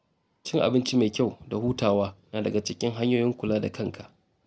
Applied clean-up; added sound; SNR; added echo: none; none; none; none.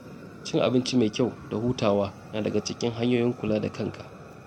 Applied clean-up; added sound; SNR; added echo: none; Fire; 17 dB; none.